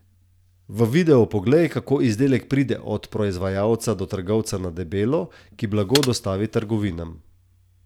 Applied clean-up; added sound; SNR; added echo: none; Computer keyboard; 9 dB; none.